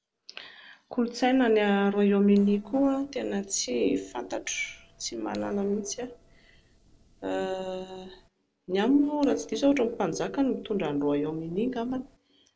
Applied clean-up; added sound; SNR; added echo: neural separator model SepFormer DNS4.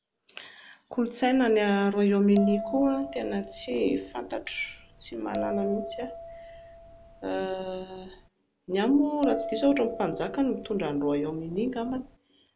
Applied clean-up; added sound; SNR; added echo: none; Bell; 11 dB; none.